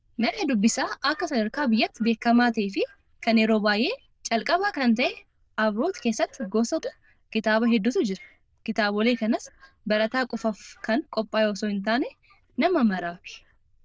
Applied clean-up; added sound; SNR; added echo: neural diffusion model UNIVERSE++.